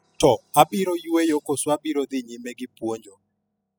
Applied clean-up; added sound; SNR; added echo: classical method spectral subtraction.